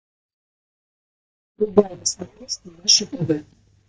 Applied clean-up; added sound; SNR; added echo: neural mask model DeepFilterNet 3.